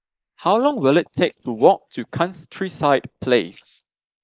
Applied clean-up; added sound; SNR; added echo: neural mask model Resemble Enhance denoiser.